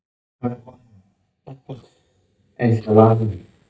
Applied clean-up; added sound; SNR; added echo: neural mask model DeepFilterNet 3.